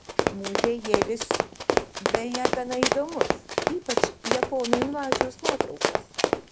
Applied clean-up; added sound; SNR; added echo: none; Run; -5 dB; none.